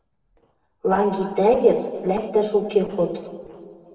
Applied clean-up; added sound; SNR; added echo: neural separator model SepFormer DNS4.